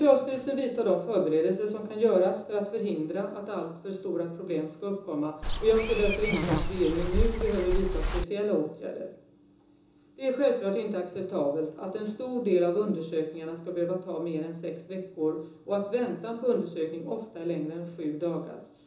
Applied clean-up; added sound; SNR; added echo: none; Walk, footsteps / Insect; -1 dB; reverberation time 0.6 s.